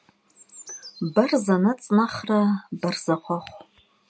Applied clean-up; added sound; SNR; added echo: none; Bird; 20 dB; none.